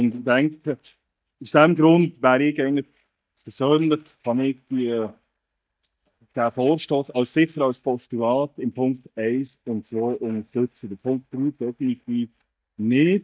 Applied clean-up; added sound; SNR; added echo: neural mask model DeepFilterNet 3.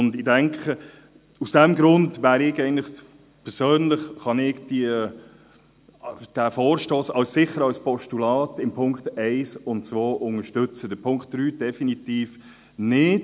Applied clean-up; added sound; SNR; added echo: none; none; none; none.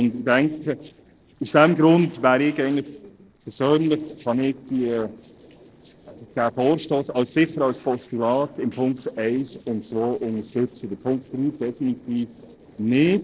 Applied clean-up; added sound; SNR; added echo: neural separator model SepFormer DNS4.